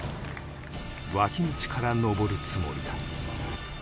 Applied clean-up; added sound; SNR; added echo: none; Wind instrument, woodwind instrument; 17 dB; none.